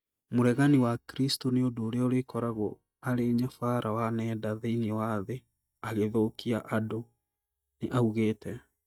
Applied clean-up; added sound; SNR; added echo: neural mask model DeepFilterNet 3.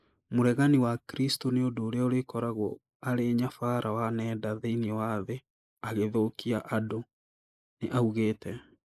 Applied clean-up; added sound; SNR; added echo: neural mask model Resemble Enhance denoiser.